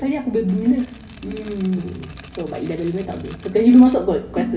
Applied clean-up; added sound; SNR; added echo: none; Rattle; 16 dB; reverberation time 2.8 s.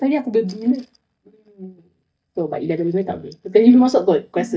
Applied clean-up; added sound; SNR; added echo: neural mask model DeepFilterNet 3.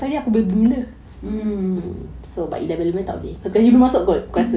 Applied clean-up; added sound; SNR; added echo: none; none; none; none.